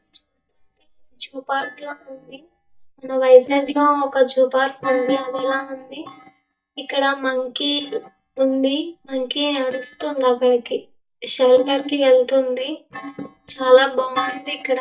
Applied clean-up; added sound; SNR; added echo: neural mask model DeepFilterNet 3.